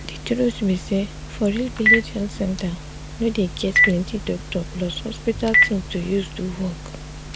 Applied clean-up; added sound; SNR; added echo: none; Telephone; 1 dB; none.